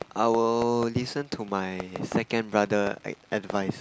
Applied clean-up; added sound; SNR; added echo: none; Fireworks; 16 dB; none.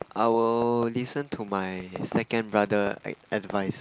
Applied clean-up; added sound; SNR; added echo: neural mask model Resemble Enhance denoiser.